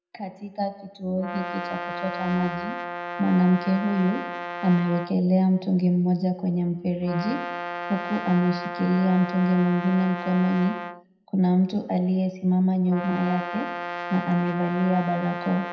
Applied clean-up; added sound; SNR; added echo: none; Brass instrument; 10 dB; reverberation time 0.7 s.